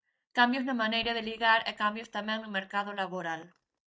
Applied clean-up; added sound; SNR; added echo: neural mask model DeepFilterNet 3.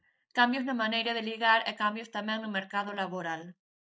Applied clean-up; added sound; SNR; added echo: neural mask model Resemble Enhance denoiser.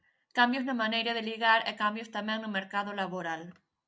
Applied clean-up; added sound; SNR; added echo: none; none; none; none.